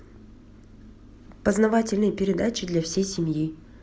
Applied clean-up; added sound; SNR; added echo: none; none; none; none.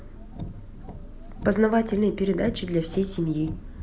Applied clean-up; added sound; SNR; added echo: none; Car; 11 dB; none.